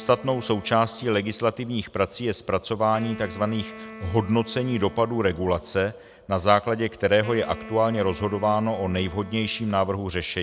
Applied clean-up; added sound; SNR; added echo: none; Wind instrument, woodwind instrument; 18 dB; none.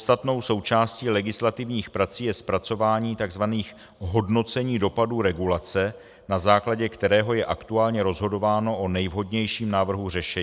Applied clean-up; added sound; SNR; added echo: none; none; none; none.